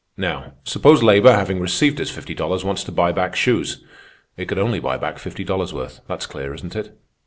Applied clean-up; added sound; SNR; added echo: none; none; none; none.